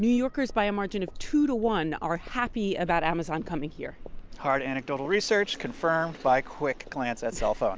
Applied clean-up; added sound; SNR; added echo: none; none; none; none.